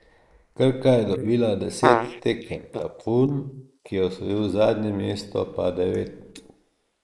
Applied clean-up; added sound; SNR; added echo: neural mask model Resemble Enhance denoiser.